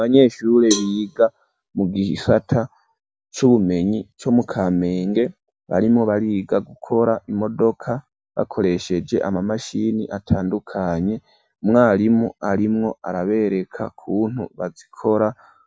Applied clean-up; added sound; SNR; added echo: none; Cowbell; 12 dB; none.